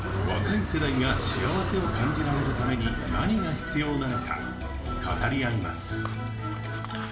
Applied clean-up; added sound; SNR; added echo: none; Car; 5 dB; reverberation time 0.5 s.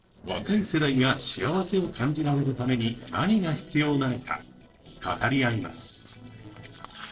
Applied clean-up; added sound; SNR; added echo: neural separator model SepFormer DNS4.